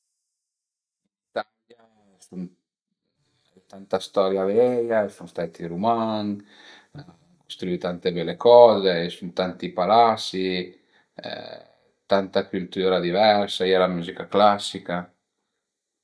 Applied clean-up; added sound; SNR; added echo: neural mask model DeepFilterNet 3.